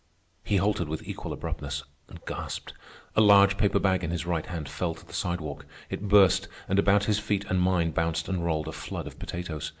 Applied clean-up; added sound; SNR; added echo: none; none; none; none.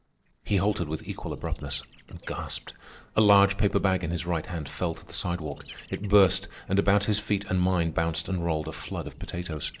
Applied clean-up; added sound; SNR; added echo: neural separator model SepFormer DNS4.